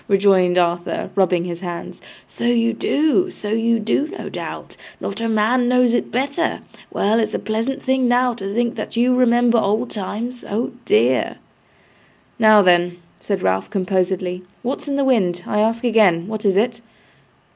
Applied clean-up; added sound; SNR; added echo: none; none; none; none.